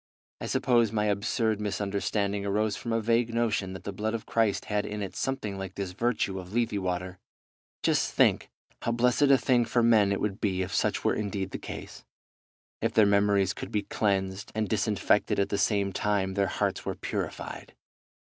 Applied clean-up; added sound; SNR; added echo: none; none; none; none.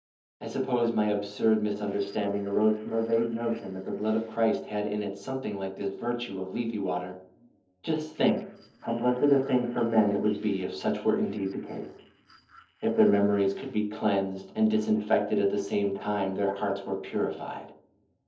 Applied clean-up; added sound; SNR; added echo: neural separator model SepFormer DNS4.